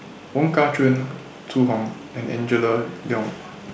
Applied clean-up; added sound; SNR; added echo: none; none; none; none.